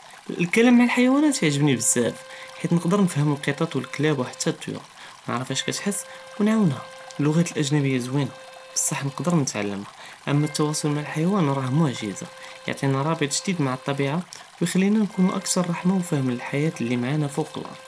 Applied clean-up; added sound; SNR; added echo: none; Stream + Bowed string instrument; 19 dB; none.